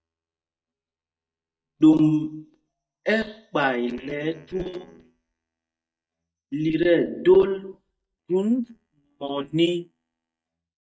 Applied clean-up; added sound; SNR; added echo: neural mask model DeepFilterNet 3.